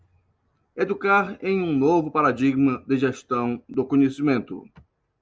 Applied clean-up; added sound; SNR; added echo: none; none; none; none.